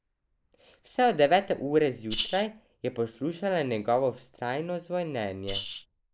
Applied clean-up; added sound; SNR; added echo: neural mask model Resemble Enhance denoiser.